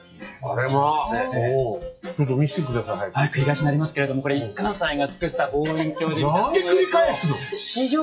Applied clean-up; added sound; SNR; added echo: classical method WPE with log-MMSE.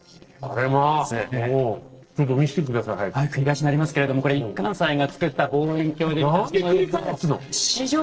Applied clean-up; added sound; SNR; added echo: neural separator model SepFormer DNS4.